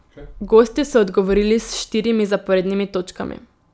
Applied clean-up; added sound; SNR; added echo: none; none; none; none.